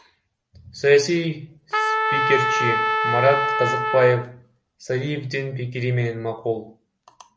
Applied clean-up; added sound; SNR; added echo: none; Trumpet; -1 dB; none.